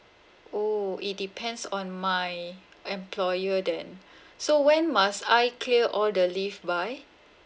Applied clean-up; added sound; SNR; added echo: none; none; none; none.